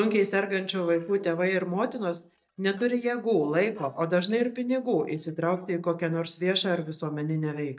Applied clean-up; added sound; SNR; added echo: neural mask model DeepFilterNet 3.